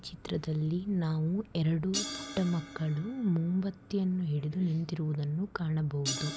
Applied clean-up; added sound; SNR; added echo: none; Crash cymbal; 13 dB; none.